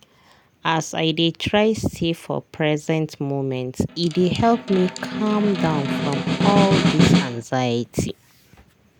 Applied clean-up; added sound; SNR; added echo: none; Snare drum; 0 dB; none.